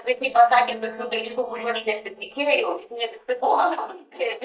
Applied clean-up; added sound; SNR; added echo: neural mask model DeepFilterNet 3.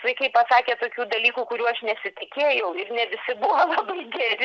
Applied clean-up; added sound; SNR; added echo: none; none; none; none.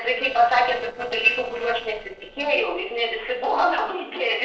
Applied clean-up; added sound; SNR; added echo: neural separator model SepFormer DNS4.